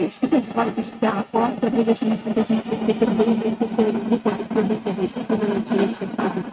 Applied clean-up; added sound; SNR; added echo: neural mask model RNNoise.